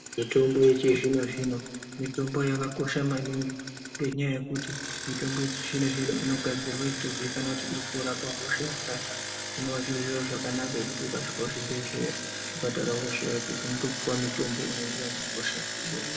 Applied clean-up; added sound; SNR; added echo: none; Engine; 6 dB; reverberation time 1.6 s.